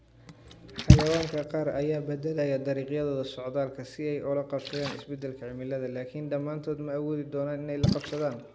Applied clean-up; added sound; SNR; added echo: none; Splash, splatter; 0 dB; none.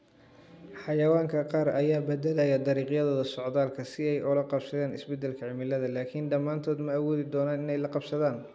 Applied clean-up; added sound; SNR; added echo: none; none; none; none.